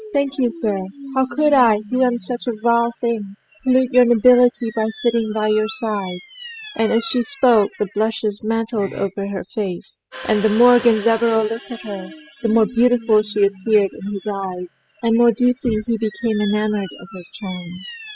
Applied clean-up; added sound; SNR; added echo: classical method spectral subtraction.